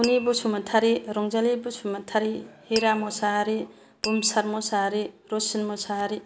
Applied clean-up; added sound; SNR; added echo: none; Glass; 13 dB; none.